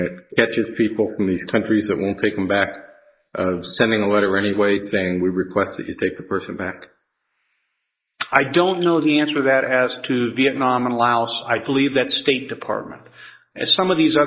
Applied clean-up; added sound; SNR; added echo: neural mask model Resemble Enhance denoiser.